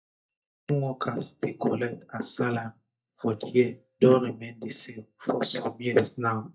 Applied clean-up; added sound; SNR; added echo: neural mask model DeepFilterNet 3.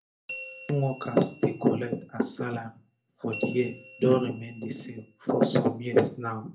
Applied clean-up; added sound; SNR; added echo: none; Bell; 19 dB; reverberation time 0.3 s.